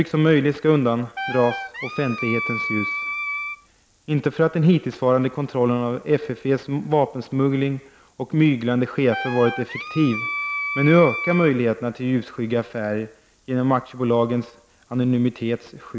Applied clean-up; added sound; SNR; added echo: none; Wind instrument, woodwind instrument; 6 dB; none.